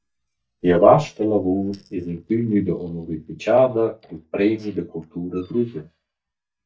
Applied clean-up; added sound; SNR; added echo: neural mask model DeepFilterNet 3.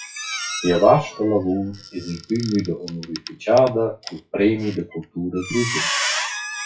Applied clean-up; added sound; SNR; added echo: classical method WPE with log-MMSE.